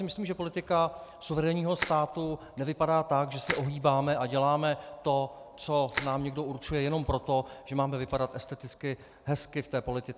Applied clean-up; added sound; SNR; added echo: none; Crushing; 11 dB; none.